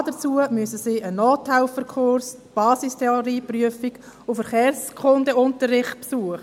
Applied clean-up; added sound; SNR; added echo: none; none; none; none.